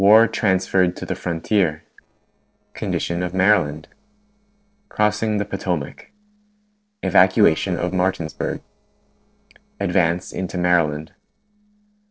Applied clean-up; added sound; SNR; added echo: neural separator model SepFormer DNS4.